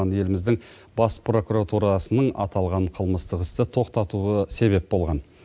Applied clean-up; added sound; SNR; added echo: none; none; none; none.